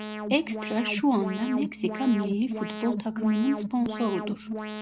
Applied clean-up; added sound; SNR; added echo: none; Alarm; 6 dB; none.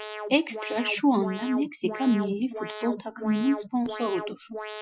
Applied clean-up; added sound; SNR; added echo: classical method Wiener filter.